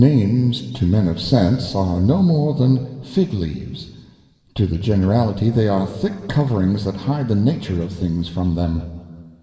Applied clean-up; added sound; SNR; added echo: none; none; none; reverberation time 1.6 s.